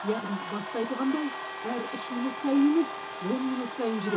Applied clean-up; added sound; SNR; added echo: none; Domestic sounds, home sounds; 7 dB; reverberation time 0.2 s.